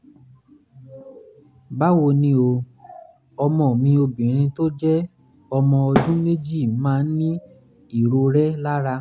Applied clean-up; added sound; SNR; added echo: none; Thump, thud; 2 dB; none.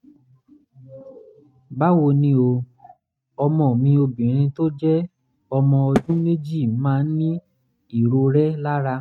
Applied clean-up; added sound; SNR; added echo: neural mask model RNNoise.